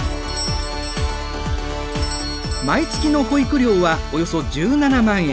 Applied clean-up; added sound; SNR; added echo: none; Doorbell; 15 dB; none.